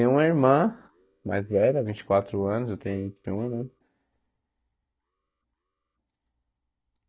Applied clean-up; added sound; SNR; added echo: neural mask model DeepFilterNet 3.